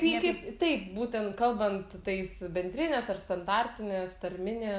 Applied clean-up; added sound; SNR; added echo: none; none; none; none.